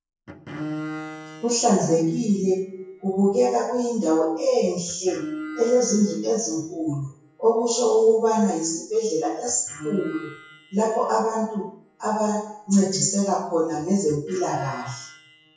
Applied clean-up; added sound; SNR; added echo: classical method WPE with log-MMSE.